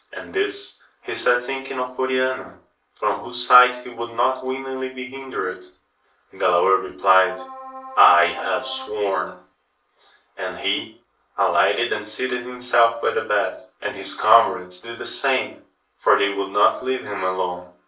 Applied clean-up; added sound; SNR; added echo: neural separator model SepFormer DNS4.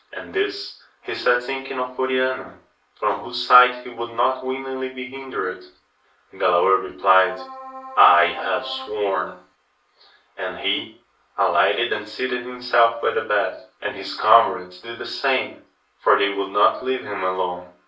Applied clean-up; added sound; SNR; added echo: none; Keyboard (musical); 15 dB; reverberation time 0.4 s.